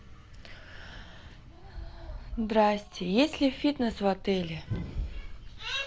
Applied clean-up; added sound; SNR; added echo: neural separator model SepFormer DNS4.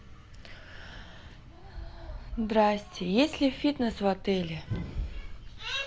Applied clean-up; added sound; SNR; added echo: none; Thump, thud; 12 dB; none.